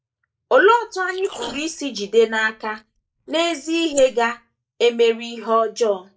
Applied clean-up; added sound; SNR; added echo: neural mask model Resemble Enhance denoiser.